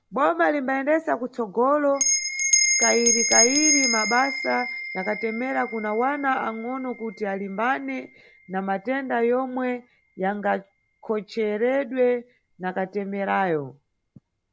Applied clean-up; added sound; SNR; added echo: none; Bell; 3 dB; none.